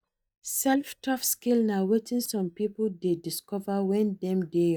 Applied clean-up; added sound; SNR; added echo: neural mask model DeepFilterNet 3.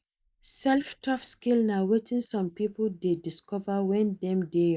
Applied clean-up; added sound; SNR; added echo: neural mask model Resemble Enhance denoiser.